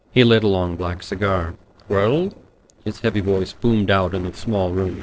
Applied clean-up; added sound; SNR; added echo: neural separator model SepFormer DNS4.